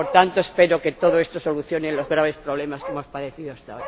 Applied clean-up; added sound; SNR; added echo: none; Bark; 14 dB; none.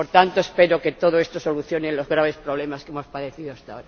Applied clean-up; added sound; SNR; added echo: none; none; none; none.